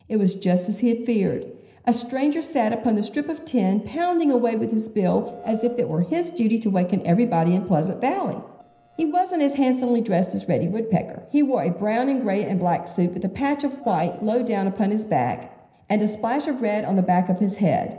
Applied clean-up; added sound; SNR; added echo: neural separator model SepFormer DNS4.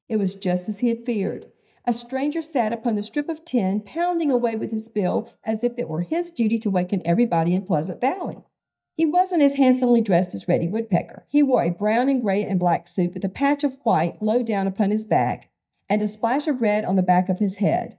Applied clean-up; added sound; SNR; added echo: neural mask model DeepFilterNet 3.